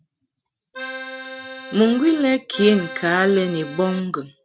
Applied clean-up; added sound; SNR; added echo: none; Accordion; 12 dB; none.